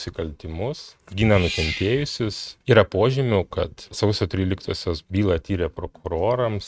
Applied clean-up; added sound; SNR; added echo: neural mask model RNNoise.